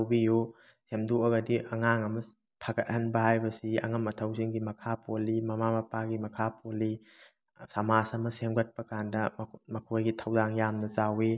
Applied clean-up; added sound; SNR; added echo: none; none; none; none.